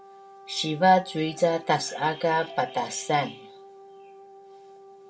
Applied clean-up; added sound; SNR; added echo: none; Wind instrument, woodwind instrument; 20 dB; reverberation time 0.2 s.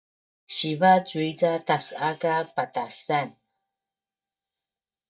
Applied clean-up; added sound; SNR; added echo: neural mask model DeepFilterNet 3.